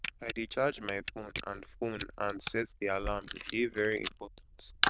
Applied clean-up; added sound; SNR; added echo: neural diffusion model UNIVERSE++.